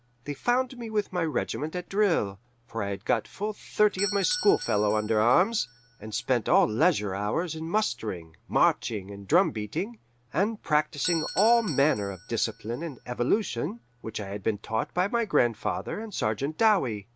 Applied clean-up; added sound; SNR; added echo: none; Doorbell; 17 dB; none.